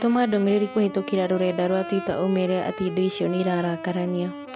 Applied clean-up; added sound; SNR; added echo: none; Wind instrument, woodwind instrument; 13 dB; none.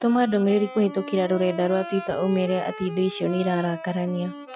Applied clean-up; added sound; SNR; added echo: classical method Wiener filter.